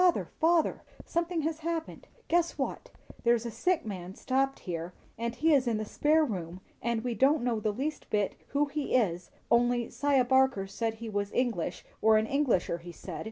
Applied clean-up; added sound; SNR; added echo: none; none; none; none.